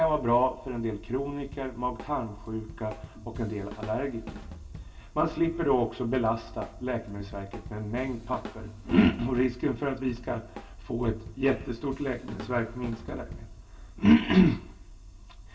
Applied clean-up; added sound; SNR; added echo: none; Drum / Drum kit; 17 dB; reverberation time 0.2 s.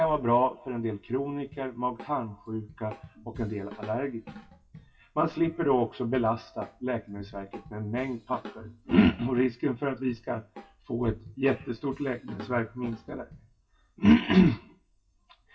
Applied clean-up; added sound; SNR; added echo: classical method WPE with log-MMSE.